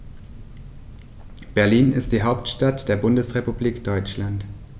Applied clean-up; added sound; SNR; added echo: none; none; none; none.